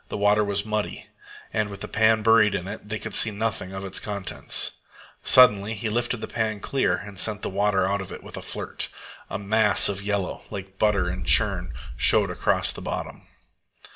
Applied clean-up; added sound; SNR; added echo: none; Boom; 5 dB; reverberation time 0.3 s.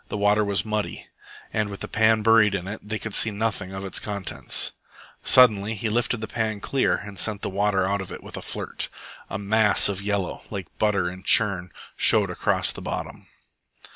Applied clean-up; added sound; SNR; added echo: none; none; none; none.